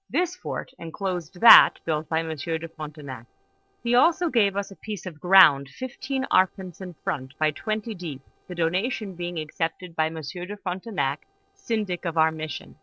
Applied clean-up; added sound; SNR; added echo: neural separator model SepFormer DNS4.